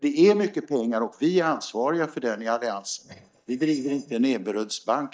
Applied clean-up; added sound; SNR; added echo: neural mask model DeepFilterNet 3.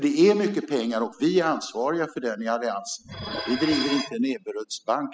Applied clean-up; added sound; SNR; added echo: classical method spectral subtraction.